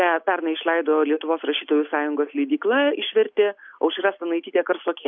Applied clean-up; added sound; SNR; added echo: none; none; none; none.